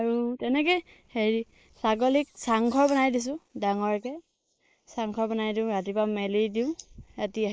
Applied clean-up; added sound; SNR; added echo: neural mask model Resemble Enhance denoiser.